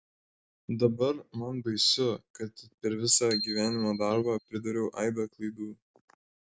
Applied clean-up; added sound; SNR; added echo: none; Bicycle bell; 11 dB; none.